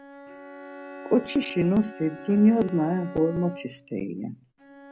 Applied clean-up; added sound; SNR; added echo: none; Bowed string instrument + Bowed string instrument; 16 dB; none.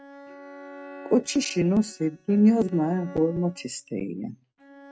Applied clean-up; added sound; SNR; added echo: neural mask model RNNoise.